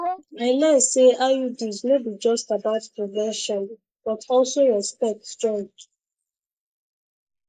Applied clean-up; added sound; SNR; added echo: neural mask model Resemble Enhance denoiser.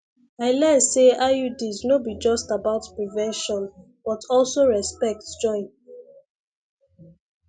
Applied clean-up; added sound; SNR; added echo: none; none; none; none.